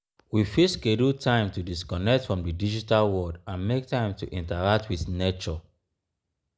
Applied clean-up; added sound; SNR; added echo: none; none; none; none.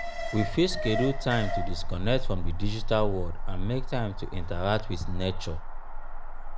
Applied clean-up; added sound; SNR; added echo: none; Alarm; -1 dB; none.